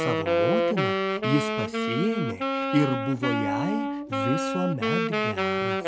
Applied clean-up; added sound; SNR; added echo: none; Wind instrument, woodwind instrument; -3 dB; none.